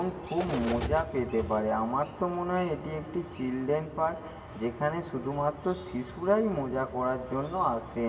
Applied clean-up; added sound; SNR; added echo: none; Bird; 12 dB; reverberation time 1.8 s.